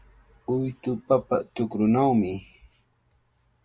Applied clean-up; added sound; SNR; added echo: none; none; none; none.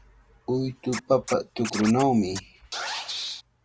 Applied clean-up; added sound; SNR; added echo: none; Scratching (performance technique); 10 dB; none.